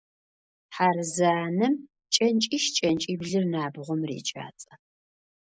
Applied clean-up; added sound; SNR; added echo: neural mask model Resemble Enhance denoiser.